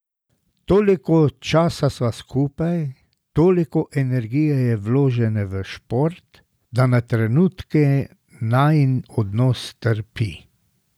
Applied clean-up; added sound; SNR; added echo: none; none; none; none.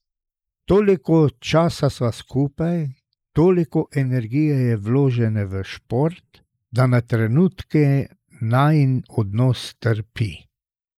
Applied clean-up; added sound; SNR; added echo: neural mask model Resemble Enhance denoiser.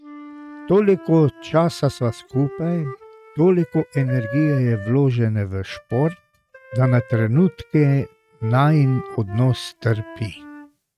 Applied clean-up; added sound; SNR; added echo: neural mask model RNNoise.